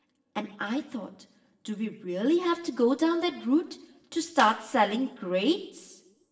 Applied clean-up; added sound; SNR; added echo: none; Snare drum; 18 dB; reverberation time 0.7 s.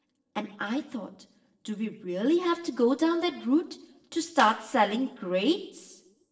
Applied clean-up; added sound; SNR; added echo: neural separator model SepFormer DNS4.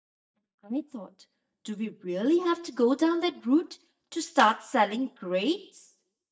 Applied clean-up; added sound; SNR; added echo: neural mask model DeepFilterNet 3.